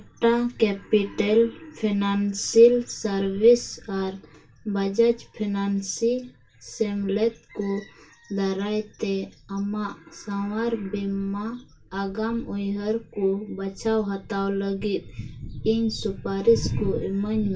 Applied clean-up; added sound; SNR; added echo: none; none; none; reverberation time 0.2 s.